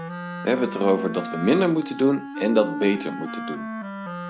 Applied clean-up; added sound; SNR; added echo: none; Wind instrument, woodwind instrument; 8 dB; none.